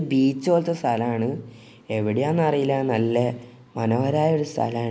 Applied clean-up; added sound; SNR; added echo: none; none; none; none.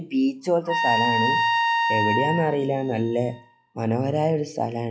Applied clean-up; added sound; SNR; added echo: classical method log-MMSE.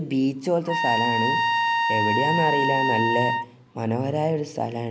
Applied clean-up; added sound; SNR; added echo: none; Trumpet; -2 dB; none.